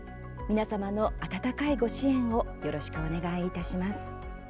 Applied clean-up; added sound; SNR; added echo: none; none; none; none.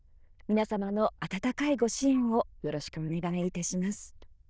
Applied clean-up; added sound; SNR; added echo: neural diffusion model UNIVERSE++.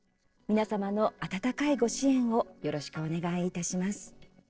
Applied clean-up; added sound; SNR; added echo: neural separator model SepFormer DNS4.